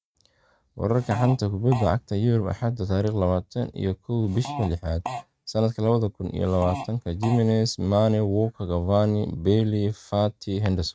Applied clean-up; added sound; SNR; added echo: neural mask model RNNoise.